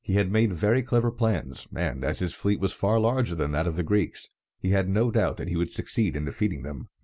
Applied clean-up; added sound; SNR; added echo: none; none; none; none.